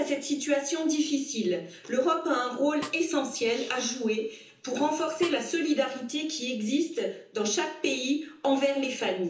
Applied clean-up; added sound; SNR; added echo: none; Snare drum; 18 dB; reverberation time 0.7 s.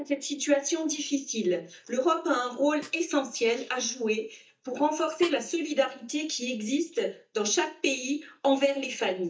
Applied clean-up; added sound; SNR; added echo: neural mask model DeepFilterNet 3.